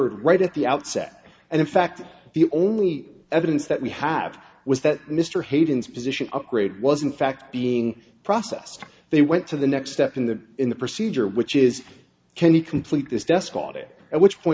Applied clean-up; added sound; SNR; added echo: none; none; none; none.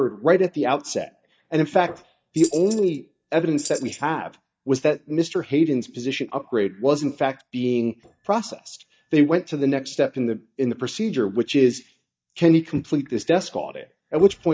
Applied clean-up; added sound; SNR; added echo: neural mask model DeepFilterNet 3.